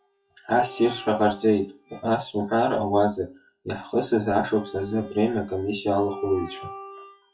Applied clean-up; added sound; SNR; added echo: classical method WPE with log-MMSE.